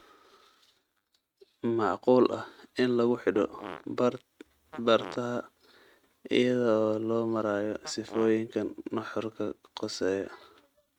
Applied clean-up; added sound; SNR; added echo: neural mask model RNNoise.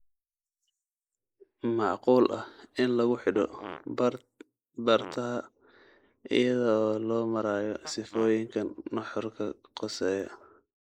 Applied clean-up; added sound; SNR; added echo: neural mask model Resemble Enhance denoiser.